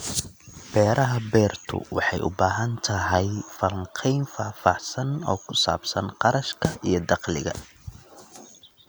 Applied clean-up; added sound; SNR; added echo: none; none; none; none.